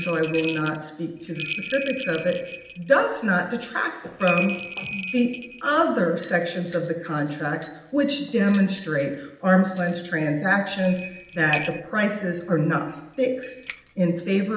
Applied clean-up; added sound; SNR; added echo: none; Bell; 10 dB; reverberation time 0.8 s.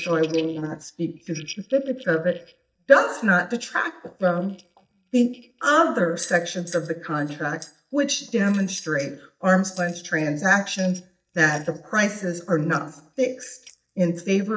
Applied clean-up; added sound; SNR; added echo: neural mask model DeepFilterNet 3.